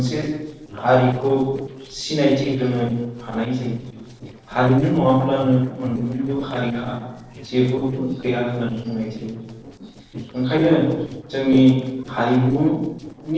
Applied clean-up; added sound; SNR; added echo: neural separator model SepFormer DNS4.